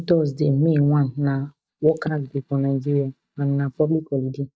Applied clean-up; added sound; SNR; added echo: neural mask model DeepFilterNet 3.